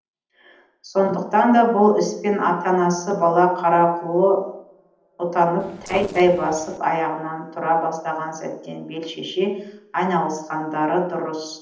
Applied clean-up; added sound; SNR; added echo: neural separator model SepFormer DNS4.